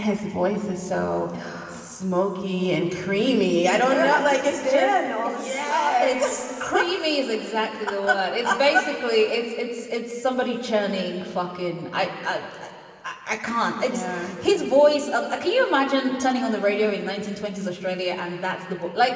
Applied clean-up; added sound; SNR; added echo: none; none; none; reverberation time 2.5 s.